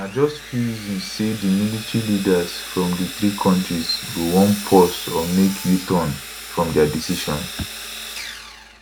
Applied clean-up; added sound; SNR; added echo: none; Sawing; 12 dB; none.